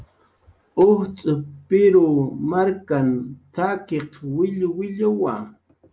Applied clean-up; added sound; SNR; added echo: none; none; none; none.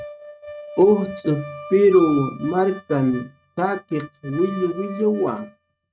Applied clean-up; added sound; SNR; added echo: neural mask model RNNoise.